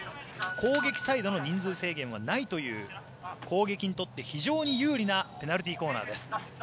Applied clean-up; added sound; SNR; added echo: none; Doorbell; 1 dB; none.